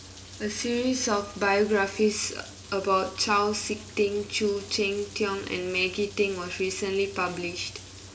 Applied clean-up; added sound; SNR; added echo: none; Rain; 19 dB; reverberation time 0.2 s.